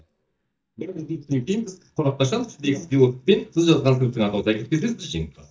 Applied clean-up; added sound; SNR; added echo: neural mask model DeepFilterNet 3.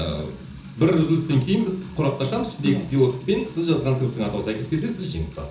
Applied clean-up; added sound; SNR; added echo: none; Trickle, dribble / Water tap, faucet / Music; 17 dB; reverberation time 0.6 s.